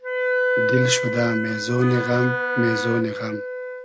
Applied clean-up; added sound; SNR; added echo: none; Wind instrument, woodwind instrument + Wind instrument, woodwind instrument; 1 dB; none.